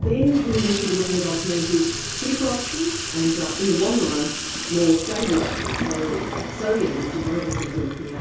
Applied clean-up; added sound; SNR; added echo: none; Sink (filling or washing) / Water tap, faucet; 5 dB; reverberation time 0.6 s.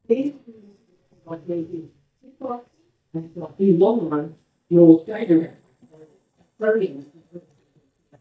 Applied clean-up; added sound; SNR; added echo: neural mask model DeepFilterNet 3.